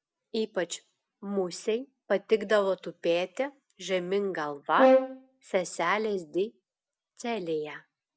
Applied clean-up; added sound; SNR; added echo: none; Brass instrument; -4 dB; none.